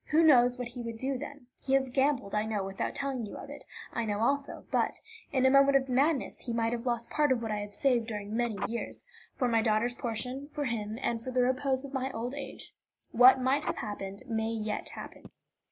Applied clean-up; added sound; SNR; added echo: neural separator model SepFormer DNS4.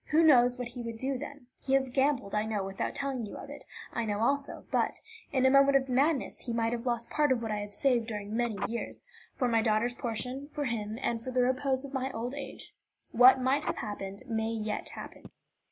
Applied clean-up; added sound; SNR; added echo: none; Telephone; 15 dB; none.